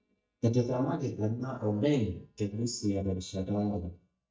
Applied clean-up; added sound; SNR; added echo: neural mask model DeepFilterNet 3.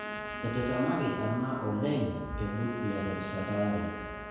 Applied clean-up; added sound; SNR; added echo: none; Trumpet; 8 dB; reverberation time 1.2 s.